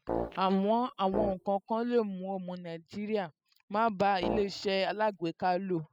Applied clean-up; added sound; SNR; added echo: classical method spectral subtraction.